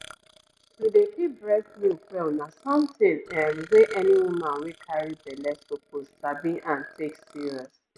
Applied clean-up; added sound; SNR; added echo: neural mask model RNNoise.